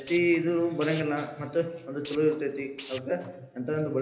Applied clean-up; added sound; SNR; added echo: none; Tools; 15 dB; reverberation time 1.0 s.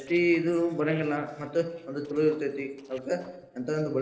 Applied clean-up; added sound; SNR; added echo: neural separator model SepFormer DNS4.